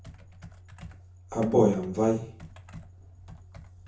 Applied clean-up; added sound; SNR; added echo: none; Computer keyboard; 17 dB; reverberation time 0.6 s.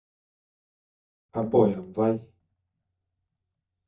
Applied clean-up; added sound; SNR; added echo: neural mask model DeepFilterNet 3.